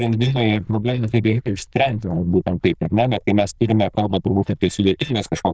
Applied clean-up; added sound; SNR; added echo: neural diffusion model UNIVERSE++.